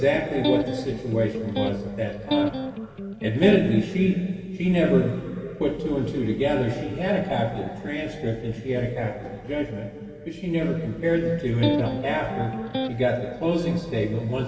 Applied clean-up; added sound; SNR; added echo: none; Electric guitar; 4 dB; reverberation time 2.5 s.